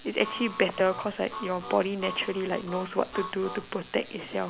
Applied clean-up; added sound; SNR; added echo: none; Harmonica; 12 dB; none.